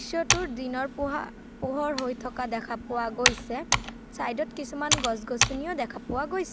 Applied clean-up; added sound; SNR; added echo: none; Computer keyboard; 0 dB; none.